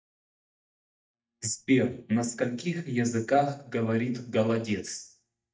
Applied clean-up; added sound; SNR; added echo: neural mask model DeepFilterNet 3.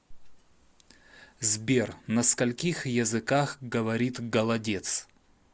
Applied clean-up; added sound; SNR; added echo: none; none; none; none.